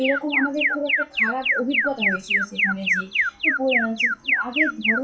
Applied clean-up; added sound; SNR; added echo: classical method WPE with log-MMSE.